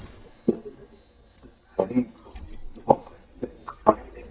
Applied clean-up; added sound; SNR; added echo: neural mask model DeepFilterNet 3.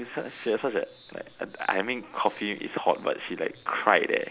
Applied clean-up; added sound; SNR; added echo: none; none; none; none.